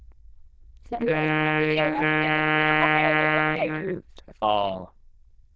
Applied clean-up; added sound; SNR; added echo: neural diffusion model UNIVERSE++.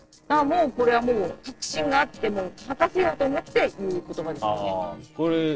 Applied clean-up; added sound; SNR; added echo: neural separator model SepFormer DNS4.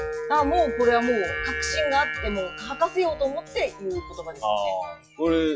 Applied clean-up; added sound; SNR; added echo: classical method log-MMSE.